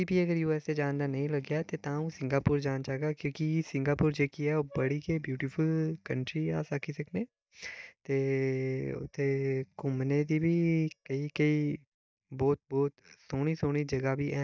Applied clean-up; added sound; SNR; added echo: neural mask model DeepFilterNet 3.